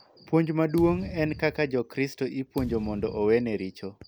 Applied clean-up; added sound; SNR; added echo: none; Thump, thud; 14 dB; none.